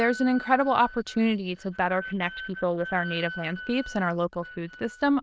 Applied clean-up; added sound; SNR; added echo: neural diffusion model UNIVERSE++.